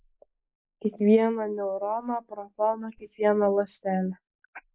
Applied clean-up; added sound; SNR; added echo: neural mask model Resemble Enhance denoiser.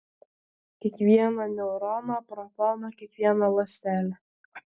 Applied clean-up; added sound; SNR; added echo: none; none; none; none.